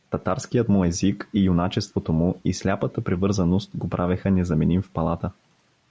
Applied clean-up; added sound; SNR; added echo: none; none; none; none.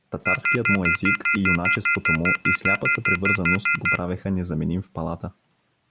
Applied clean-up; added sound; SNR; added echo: none; Telephone; -4 dB; none.